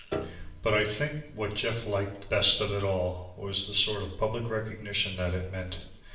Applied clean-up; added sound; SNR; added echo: none; Piano; 12 dB; reverberation time 0.7 s.